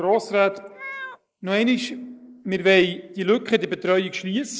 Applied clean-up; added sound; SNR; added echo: neural mask model Resemble Enhance denoiser.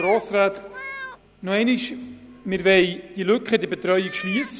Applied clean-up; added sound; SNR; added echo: none; Meow; 15 dB; none.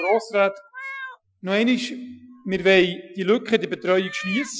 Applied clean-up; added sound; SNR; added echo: classical method Wiener filter.